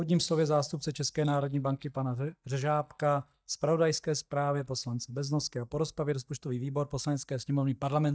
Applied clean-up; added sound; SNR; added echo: neural mask model DeepFilterNet 3.